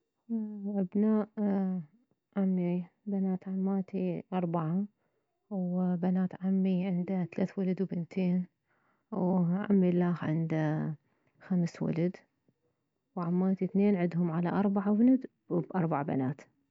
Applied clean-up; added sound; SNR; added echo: none; none; none; none.